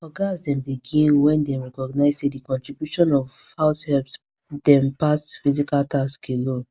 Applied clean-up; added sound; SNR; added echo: none; none; none; none.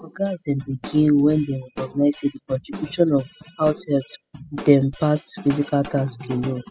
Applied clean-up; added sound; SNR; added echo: classical method spectral subtraction.